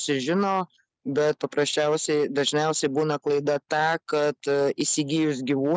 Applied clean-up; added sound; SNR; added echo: none; none; none; none.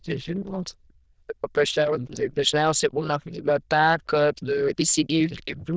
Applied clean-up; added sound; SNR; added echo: neural diffusion model UNIVERSE++.